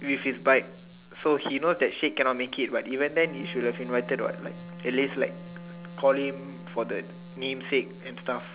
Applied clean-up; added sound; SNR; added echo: none; Wind instrument, woodwind instrument; 15 dB; none.